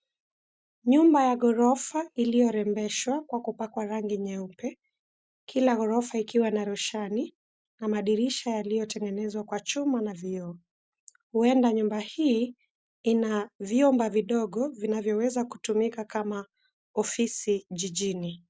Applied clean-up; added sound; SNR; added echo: none; none; none; none.